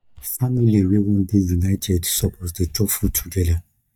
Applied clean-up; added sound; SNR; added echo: neural mask model DeepFilterNet 3.